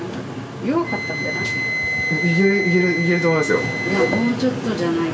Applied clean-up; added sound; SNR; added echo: none; Wind instrument, woodwind instrument; 5 dB; none.